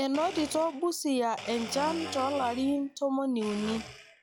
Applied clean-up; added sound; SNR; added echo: classical method log-MMSE.